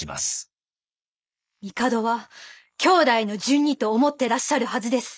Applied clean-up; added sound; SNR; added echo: neural mask model Resemble Enhance denoiser.